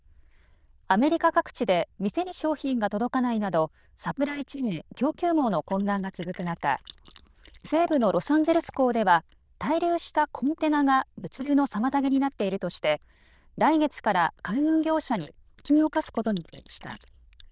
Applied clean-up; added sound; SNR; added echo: neural diffusion model UNIVERSE++.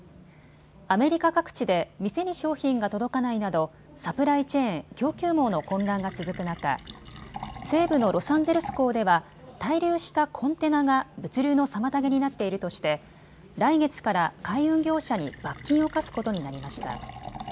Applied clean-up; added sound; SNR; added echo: none; Fill (with liquid); 19 dB; none.